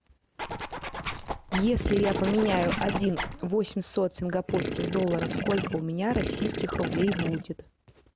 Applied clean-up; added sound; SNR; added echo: none; Gurgling / Liquid + Zipper (clothing); 3 dB; none.